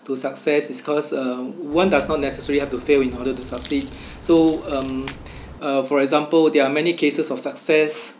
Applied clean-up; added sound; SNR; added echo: none; Crack; 16 dB; none.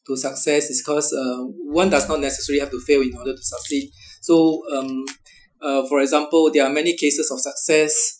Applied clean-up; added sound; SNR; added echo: classical method Wiener filter.